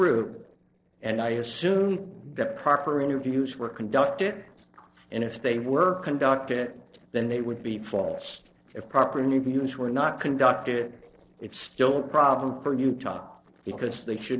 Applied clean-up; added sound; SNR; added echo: neural separator model SepFormer DNS4.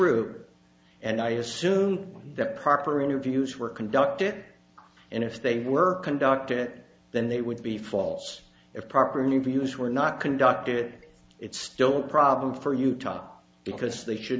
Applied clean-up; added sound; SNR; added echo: none; none; none; none.